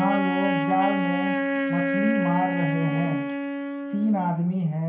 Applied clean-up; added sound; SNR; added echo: none; Wind instrument, woodwind instrument; 1 dB; reverberation time 0.5 s.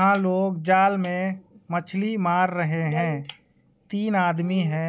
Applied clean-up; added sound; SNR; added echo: none; none; none; none.